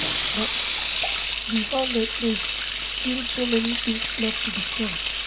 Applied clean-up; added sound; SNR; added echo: none; Sink (filling or washing) / Water tap, faucet; -2 dB; reverberation time 0.3 s.